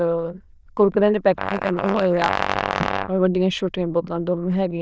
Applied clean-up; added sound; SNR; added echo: neural diffusion model UNIVERSE++.